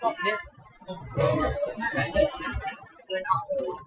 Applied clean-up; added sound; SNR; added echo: classical method Wiener filter.